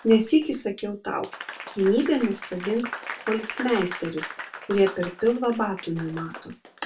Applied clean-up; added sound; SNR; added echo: none; Applause; 13 dB; reverberation time 0.2 s.